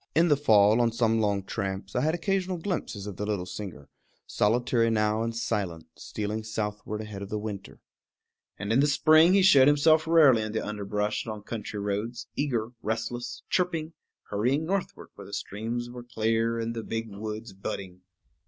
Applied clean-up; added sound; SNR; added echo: none; none; none; none.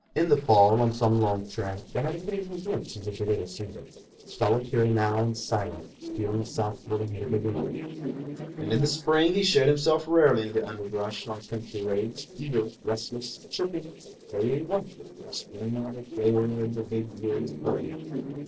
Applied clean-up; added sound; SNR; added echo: neural separator model SepFormer DNS4.